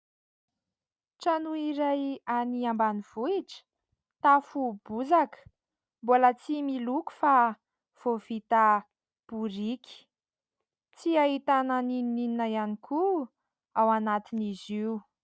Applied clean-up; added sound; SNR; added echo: none; none; none; none.